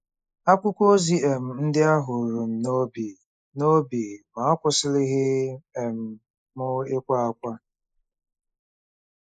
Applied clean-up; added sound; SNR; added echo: neural mask model Resemble Enhance denoiser.